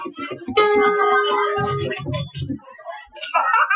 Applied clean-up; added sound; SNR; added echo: classical method Wiener filter.